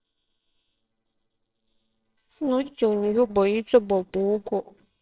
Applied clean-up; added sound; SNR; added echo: neural separator model SepFormer WHAMR!.